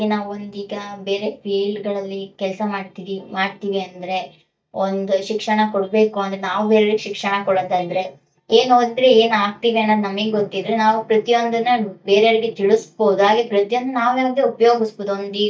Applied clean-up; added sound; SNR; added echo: neural mask model DeepFilterNet 3.